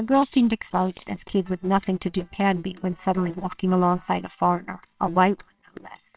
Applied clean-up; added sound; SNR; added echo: neural separator model SepFormer WHAMR!.